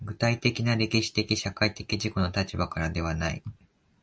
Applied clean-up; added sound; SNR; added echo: none; none; none; none.